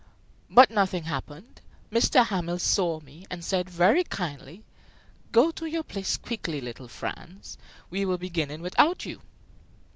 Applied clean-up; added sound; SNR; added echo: none; none; none; none.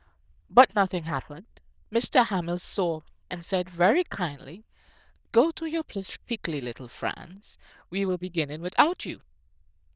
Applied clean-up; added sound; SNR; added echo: neural diffusion model UNIVERSE++.